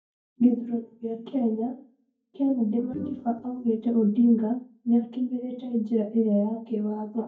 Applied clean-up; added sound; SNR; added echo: neural mask model DeepFilterNet 3.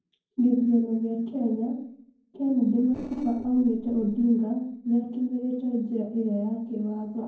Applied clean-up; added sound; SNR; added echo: neural separator model SepFormer DNS4.